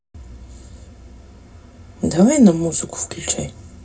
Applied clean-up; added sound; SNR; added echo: none; none; none; reverberation time 0.4 s.